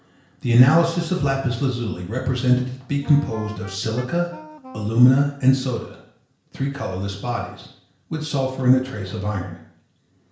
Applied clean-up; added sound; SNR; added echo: none; Wind instrument, woodwind instrument; 18 dB; reverberation time 0.5 s.